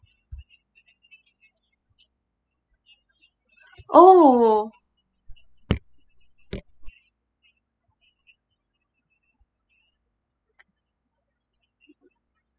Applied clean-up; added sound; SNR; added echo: classical method spectral subtraction.